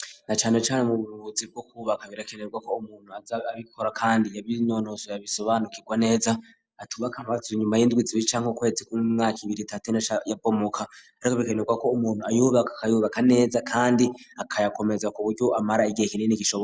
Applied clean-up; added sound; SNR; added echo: none; none; none; none.